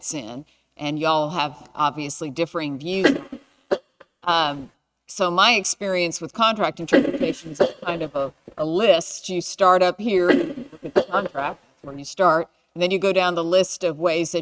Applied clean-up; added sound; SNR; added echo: neural mask model RNNoise.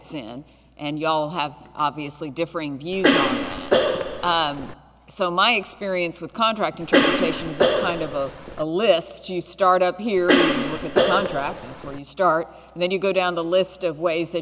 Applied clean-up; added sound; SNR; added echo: none; Cough; -2 dB; none.